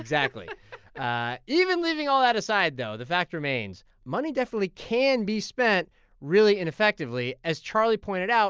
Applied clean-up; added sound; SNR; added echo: none; none; none; none.